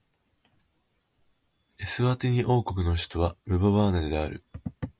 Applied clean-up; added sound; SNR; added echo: none; none; none; none.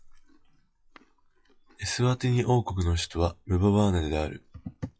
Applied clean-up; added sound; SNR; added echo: classical method log-MMSE.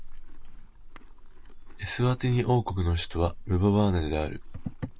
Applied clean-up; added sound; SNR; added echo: none; Livestock, farm animals, working animals; 11 dB; none.